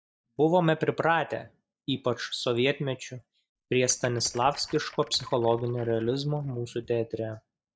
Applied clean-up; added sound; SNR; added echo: neural mask model DeepFilterNet 3.